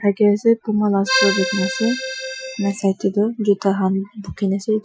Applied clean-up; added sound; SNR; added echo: classical method Wiener filter.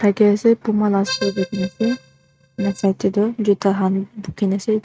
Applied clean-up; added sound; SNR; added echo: neural mask model RNNoise.